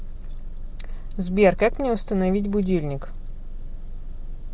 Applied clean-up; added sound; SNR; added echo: none; none; none; none.